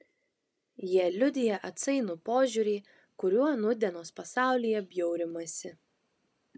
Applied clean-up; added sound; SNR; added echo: none; none; none; none.